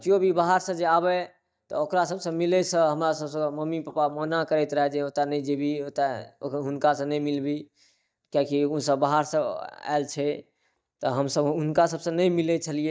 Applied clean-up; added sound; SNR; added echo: neural mask model DeepFilterNet 3.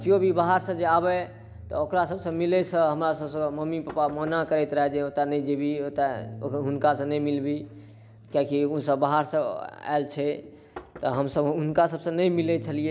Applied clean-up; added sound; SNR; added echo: none; Bass guitar + Knock; 19 dB; none.